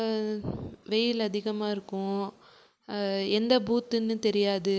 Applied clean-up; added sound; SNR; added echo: none; none; none; none.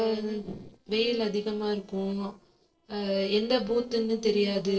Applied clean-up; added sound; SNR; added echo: neural separator model SepFormer DNS4.